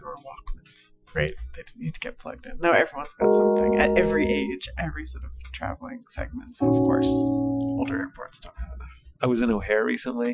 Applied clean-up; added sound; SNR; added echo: classical method Wiener filter.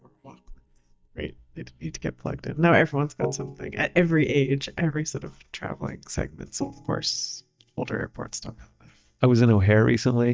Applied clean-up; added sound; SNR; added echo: neural mask model DeepFilterNet 3.